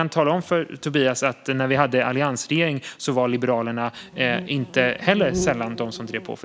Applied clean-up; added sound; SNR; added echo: none; Insect; 10 dB; none.